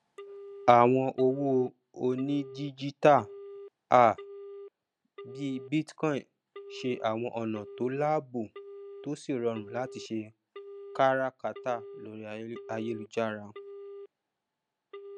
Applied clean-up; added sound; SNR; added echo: none; Telephone; 17 dB; none.